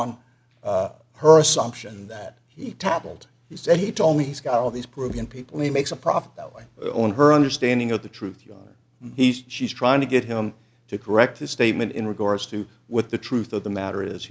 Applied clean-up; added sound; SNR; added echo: none; none; none; none.